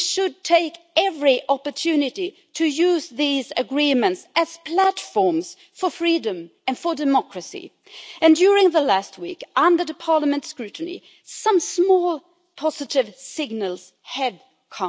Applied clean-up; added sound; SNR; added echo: none; none; none; none.